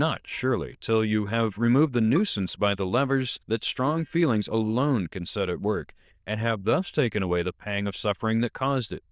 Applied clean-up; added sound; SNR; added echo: neural diffusion model UNIVERSE++.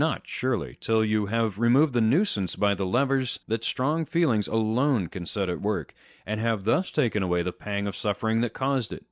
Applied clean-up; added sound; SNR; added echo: none; none; none; none.